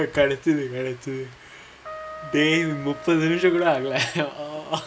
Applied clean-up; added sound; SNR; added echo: none; Trumpet; 16 dB; none.